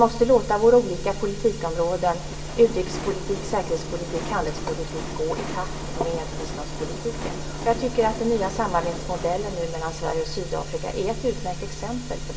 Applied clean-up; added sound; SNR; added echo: none; Train; 14 dB; reverberation time 2.4 s.